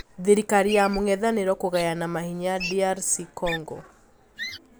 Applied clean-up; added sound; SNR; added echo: none; Wild animals; 14 dB; none.